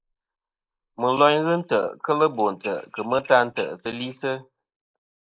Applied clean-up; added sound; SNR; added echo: neural mask model Resemble Enhance denoiser.